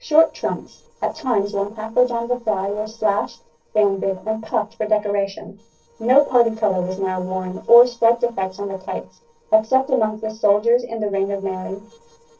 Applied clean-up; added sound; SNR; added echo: neural separator model SepFormer DNS4.